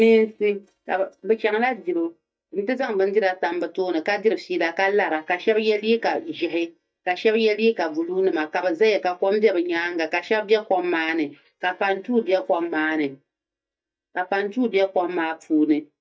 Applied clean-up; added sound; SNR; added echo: neural mask model DeepFilterNet 3.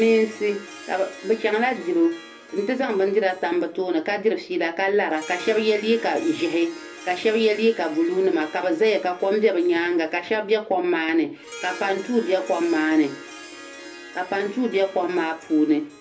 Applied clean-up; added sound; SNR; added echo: none; Harp; 18 dB; reverberation time 0.3 s.